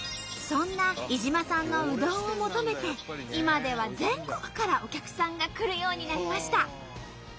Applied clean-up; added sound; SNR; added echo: none; none; none; none.